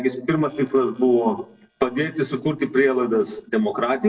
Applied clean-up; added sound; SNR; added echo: neural separator model SepFormer DNS4.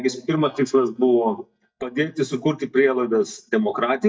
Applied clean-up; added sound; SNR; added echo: neural mask model DeepFilterNet 3.